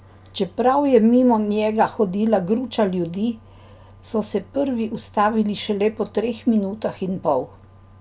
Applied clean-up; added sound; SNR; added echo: none; none; none; none.